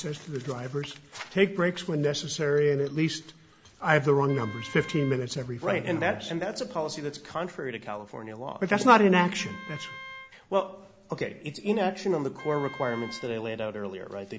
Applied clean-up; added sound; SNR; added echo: none; Wind instrument, woodwind instrument; 18 dB; none.